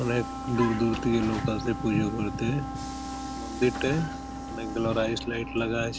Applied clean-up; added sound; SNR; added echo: none; Wind instrument, woodwind instrument + Vehicle; 7 dB; none.